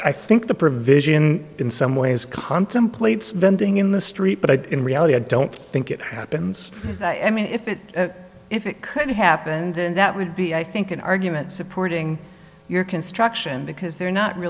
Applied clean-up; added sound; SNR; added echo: none; none; none; none.